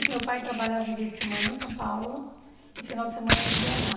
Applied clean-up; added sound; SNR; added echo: none; Fire; -1 dB; reverberation time 1.0 s.